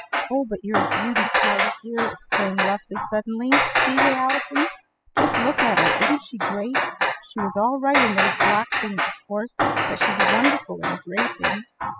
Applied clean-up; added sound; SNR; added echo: classical method spectral subtraction.